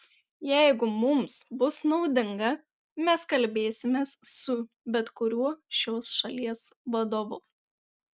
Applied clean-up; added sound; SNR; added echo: none; none; none; none.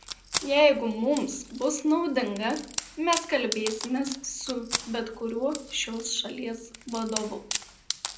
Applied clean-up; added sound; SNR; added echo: none; Wood; 9 dB; reverberation time 0.5 s.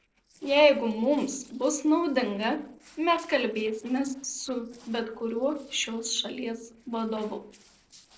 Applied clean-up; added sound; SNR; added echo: neural separator model SepFormer DNS4.